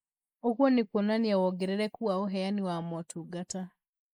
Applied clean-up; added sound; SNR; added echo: neural mask model Resemble Enhance denoiser.